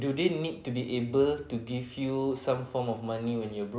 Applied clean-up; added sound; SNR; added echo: none; none; none; none.